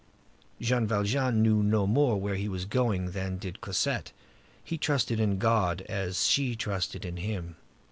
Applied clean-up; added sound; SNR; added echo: none; none; none; none.